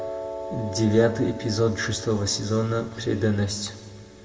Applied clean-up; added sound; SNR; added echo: none; Piano; 12 dB; reverberation time 1.4 s.